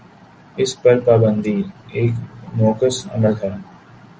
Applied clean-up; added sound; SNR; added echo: none; none; none; none.